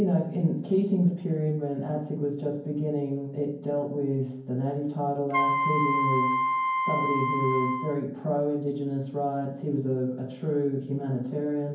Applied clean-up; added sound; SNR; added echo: none; Wind instrument, woodwind instrument; -1 dB; reverberation time 0.9 s.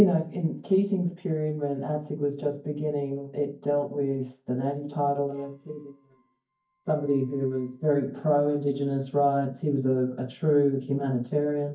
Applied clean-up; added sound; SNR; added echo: neural mask model DeepFilterNet 3.